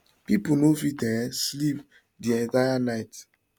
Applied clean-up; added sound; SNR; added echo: none; none; none; none.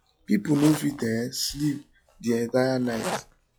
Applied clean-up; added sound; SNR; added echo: classical method log-MMSE.